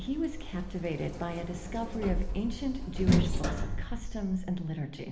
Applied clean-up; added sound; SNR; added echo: none; Sliding door; -2 dB; reverberation time 1.1 s.